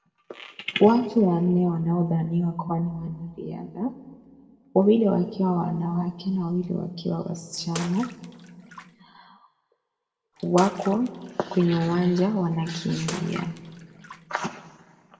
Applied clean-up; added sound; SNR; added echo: none; Bathtub (filling or washing) / Water / Splash, splatter; 16 dB; reverberation time 1.3 s.